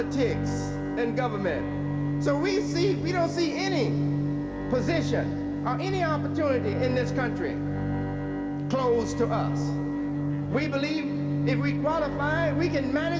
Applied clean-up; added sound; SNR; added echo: none; Bowed string instrument; -1 dB; reverberation time 2.3 s.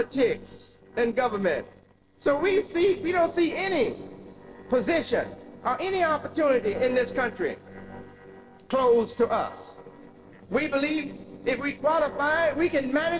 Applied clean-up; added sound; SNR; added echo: neural separator model SepFormer DNS4.